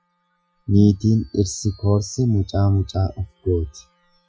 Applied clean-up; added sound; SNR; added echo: classical method Wiener filter.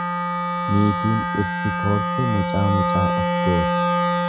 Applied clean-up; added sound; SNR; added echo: none; Wind instrument, woodwind instrument; -2 dB; none.